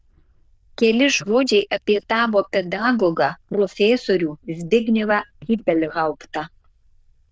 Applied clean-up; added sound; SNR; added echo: neural diffusion model UNIVERSE++.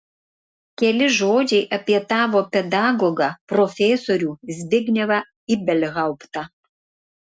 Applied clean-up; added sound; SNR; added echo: none; none; none; none.